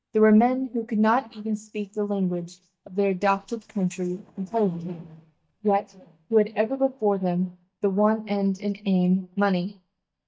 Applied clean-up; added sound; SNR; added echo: neural mask model DeepFilterNet 3.